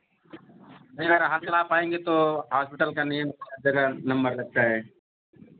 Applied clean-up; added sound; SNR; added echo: none; none; none; none.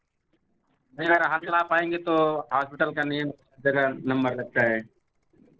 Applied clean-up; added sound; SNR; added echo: neural separator model SepFormer DNS4.